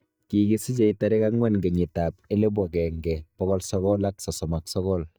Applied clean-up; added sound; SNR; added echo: neural mask model DeepFilterNet 3.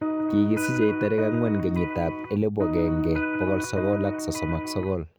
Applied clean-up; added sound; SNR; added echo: none; Electric guitar; 3 dB; none.